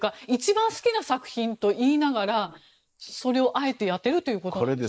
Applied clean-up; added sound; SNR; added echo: neural mask model Resemble Enhance denoiser.